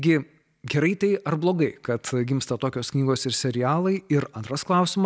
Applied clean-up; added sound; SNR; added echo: none; none; none; none.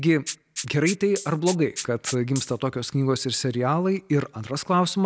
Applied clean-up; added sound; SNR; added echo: none; Rattle (instrument); 13 dB; none.